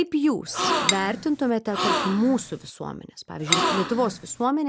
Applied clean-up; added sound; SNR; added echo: none; Cutlery, silverware / Dishes, pots, and pans + Gasp; 1 dB; none.